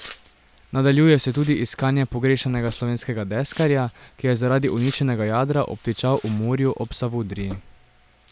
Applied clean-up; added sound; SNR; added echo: none; Domestic sounds, home sounds; 18 dB; none.